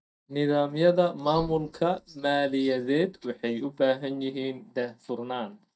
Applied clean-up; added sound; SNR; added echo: neural mask model DeepFilterNet 3.